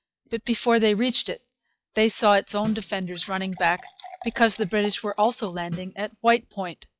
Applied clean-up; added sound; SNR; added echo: classical method log-MMSE.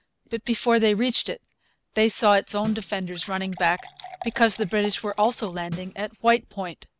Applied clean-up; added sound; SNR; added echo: none; Fill (with liquid) / Water + Snare drum; 17 dB; none.